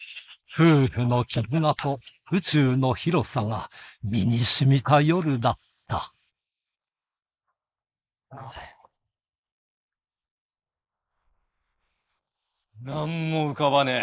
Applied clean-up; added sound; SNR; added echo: neural mask model Resemble Enhance denoiser.